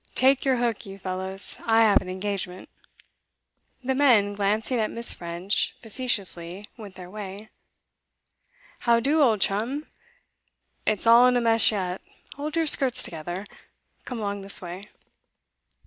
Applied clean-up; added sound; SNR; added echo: none; none; none; none.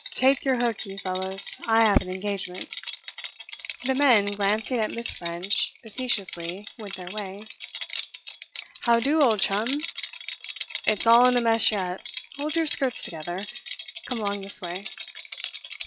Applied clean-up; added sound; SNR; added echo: classical method log-MMSE.